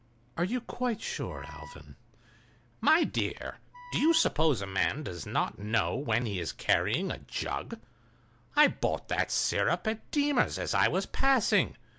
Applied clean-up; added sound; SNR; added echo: none; Wind instrument, woodwind instrument; 17 dB; none.